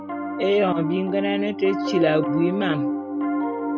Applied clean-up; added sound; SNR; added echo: none; Piano; 2 dB; none.